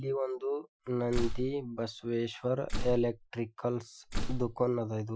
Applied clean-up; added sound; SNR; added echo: classical method Wiener filter.